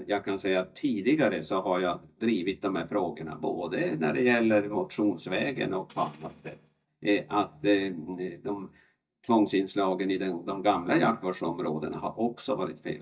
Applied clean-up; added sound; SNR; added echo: neural mask model DeepFilterNet 3.